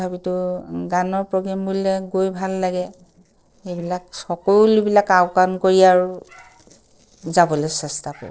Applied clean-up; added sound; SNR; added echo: neural separator model SepFormer DNS4.